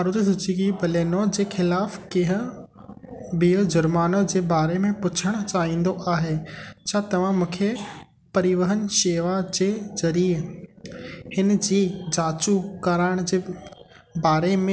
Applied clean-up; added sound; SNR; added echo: none; none; none; none.